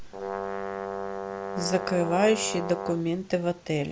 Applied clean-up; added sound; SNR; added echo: none; Brass instrument; 6 dB; none.